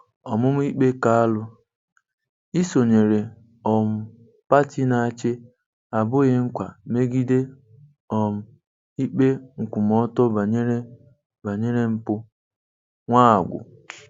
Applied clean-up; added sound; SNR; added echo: none; none; none; none.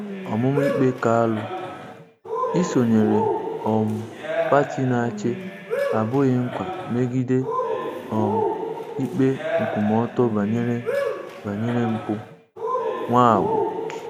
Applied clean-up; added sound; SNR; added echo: none; Cheering; 4 dB; none.